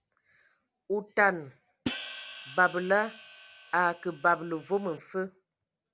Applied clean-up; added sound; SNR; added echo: none; Hi-hat; 10 dB; none.